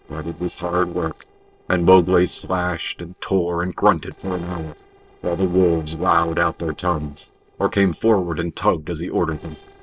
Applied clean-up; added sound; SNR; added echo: neural separator model SepFormer DNS4.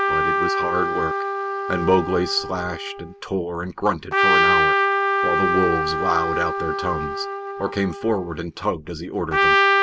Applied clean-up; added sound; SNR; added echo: none; Trumpet; -3 dB; none.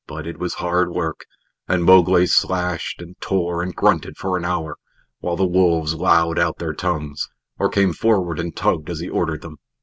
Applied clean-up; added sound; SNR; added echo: none; none; none; none.